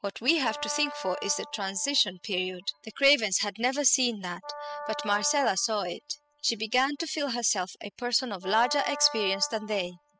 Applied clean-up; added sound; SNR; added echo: classical method spectral subtraction.